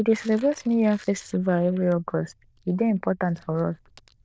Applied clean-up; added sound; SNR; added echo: neural diffusion model UNIVERSE++.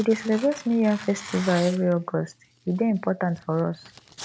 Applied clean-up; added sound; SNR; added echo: none; Tearing; 17 dB; none.